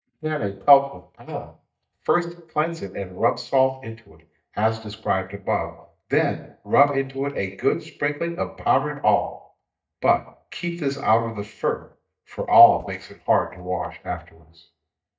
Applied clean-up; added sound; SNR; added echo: neural mask model DeepFilterNet 3.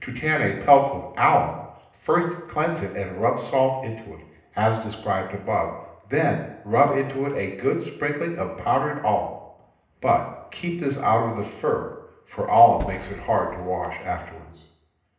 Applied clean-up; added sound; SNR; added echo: none; Fireworks; 13 dB; reverberation time 0.8 s.